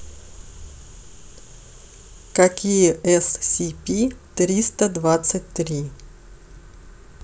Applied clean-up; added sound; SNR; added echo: none; none; none; none.